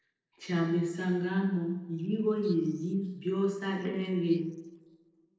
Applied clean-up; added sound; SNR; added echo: neural separator model SepFormer DNS4.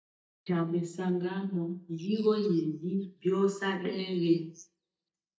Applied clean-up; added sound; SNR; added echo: neural mask model DeepFilterNet 3.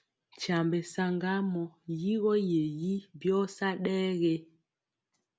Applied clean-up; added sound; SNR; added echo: none; none; none; none.